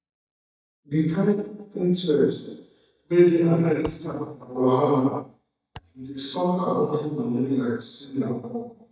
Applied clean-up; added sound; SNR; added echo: neural mask model DeepFilterNet 3.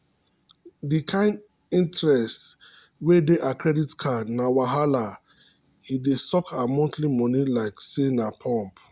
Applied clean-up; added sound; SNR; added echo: none; none; none; none.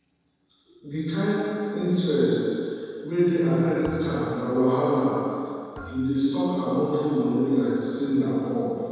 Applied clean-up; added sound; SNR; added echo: neural separator model SepFormer DNS4.